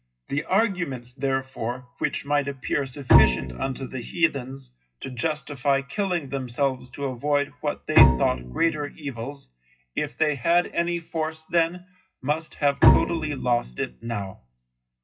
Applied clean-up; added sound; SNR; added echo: classical method WPE with log-MMSE.